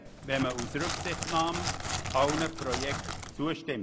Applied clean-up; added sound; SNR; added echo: none; Crackle; 1 dB; none.